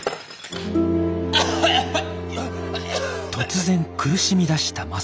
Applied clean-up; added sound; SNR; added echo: none; none; none; none.